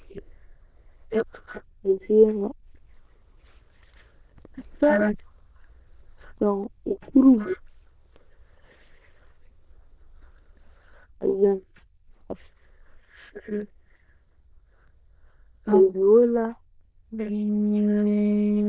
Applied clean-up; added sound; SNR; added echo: neural diffusion model UNIVERSE++.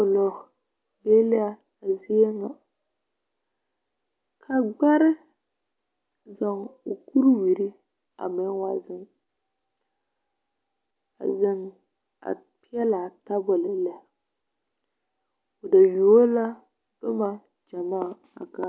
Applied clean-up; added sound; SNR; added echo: none; none; none; none.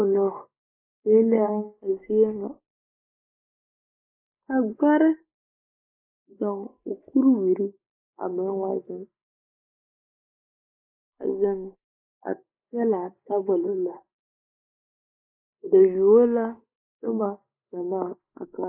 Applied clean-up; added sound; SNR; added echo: neural mask model Resemble Enhance denoiser.